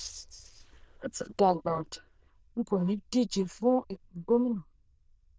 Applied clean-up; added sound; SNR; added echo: neural diffusion model UNIVERSE++.